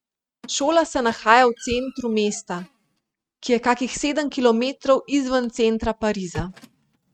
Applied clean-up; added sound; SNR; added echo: neural mask model RNNoise.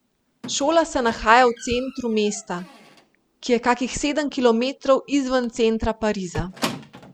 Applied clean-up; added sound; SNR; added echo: none; Squeak; 18 dB; none.